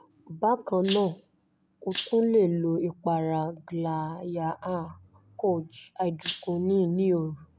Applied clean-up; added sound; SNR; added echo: none; Rattle (instrument); 5 dB; none.